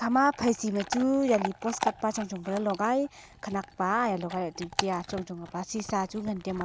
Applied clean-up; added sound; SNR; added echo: none; Chewing, mastication / Dog; 11 dB; none.